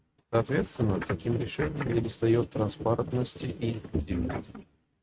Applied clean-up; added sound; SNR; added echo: neural mask model RNNoise.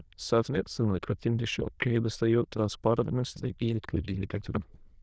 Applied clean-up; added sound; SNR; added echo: neural diffusion model UNIVERSE++.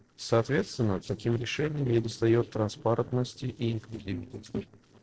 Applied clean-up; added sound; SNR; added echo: neural separator model SepFormer DNS4.